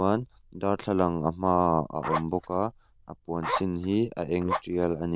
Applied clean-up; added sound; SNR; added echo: neural diffusion model UNIVERSE++.